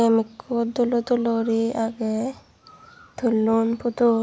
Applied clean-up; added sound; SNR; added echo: none; none; none; none.